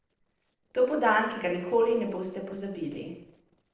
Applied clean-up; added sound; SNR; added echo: neural separator model SepFormer DNS4.